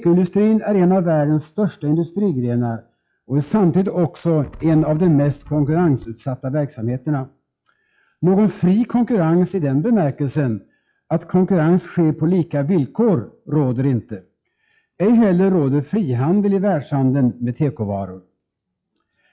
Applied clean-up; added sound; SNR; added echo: classical method log-MMSE.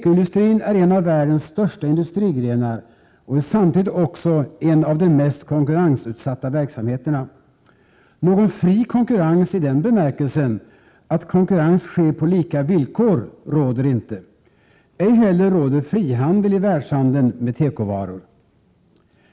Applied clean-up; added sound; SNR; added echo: none; none; none; none.